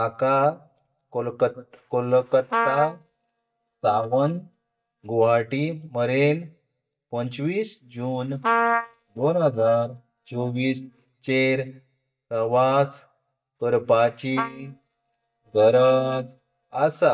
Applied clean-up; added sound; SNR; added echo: neural mask model DeepFilterNet 3.